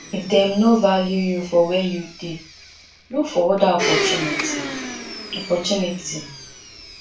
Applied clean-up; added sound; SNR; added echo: none; Domestic sounds, home sounds; 8 dB; reverberation time 0.3 s.